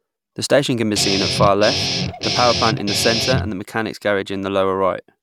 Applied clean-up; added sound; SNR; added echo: none; Guitar; 2 dB; none.